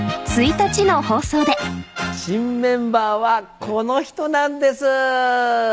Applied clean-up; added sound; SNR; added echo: none; Brass instrument; 11 dB; none.